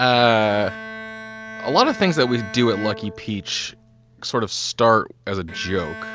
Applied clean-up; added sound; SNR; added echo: none; Bowed string instrument; 14 dB; none.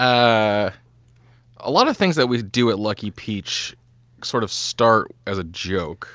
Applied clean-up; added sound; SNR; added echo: none; none; none; none.